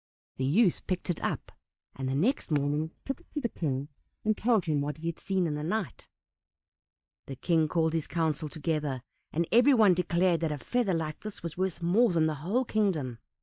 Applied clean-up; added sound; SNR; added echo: neural mask model DeepFilterNet 3.